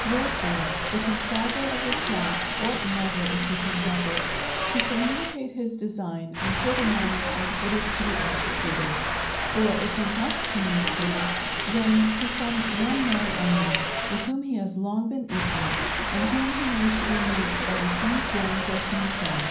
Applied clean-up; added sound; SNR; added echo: none; Rain; 0 dB; reverberation time 0.6 s.